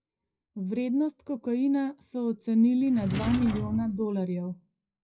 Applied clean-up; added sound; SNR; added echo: classical method WPE with log-MMSE.